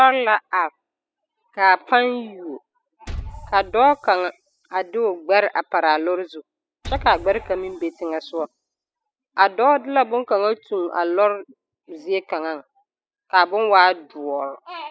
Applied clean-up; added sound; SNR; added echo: classical method spectral subtraction.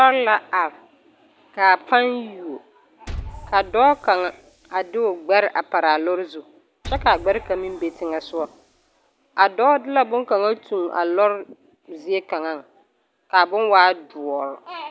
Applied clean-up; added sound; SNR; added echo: none; Liquid; 18 dB; none.